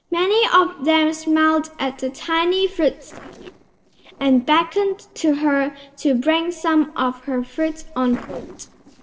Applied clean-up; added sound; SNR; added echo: neural separator model SepFormer DNS4.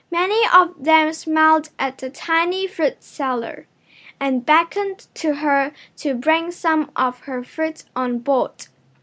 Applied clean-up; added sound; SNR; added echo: none; none; none; none.